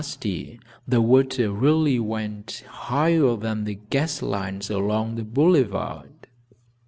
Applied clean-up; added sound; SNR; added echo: none; none; none; none.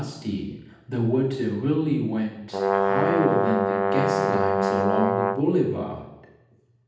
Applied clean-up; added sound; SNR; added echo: none; Brass instrument; -3 dB; reverberation time 0.8 s.